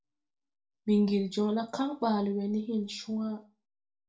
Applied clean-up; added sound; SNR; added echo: none; none; none; reverberation time 0.3 s.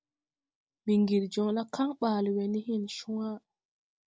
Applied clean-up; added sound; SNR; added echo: none; none; none; none.